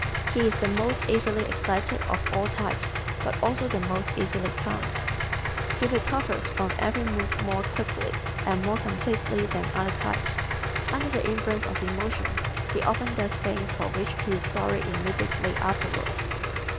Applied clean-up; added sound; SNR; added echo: none; Idling; -1 dB; none.